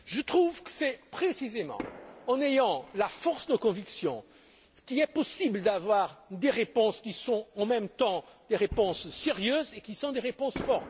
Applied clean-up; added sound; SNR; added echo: none; Fireworks; 19 dB; none.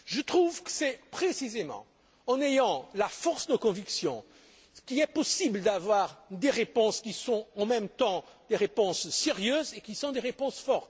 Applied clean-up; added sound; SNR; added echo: none; none; none; none.